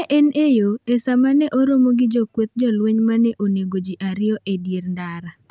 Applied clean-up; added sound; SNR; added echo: none; none; none; none.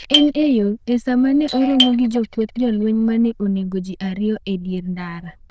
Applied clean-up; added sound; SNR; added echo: neural diffusion model UNIVERSE++.